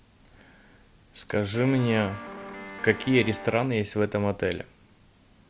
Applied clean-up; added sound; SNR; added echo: none; Guitar; 12 dB; none.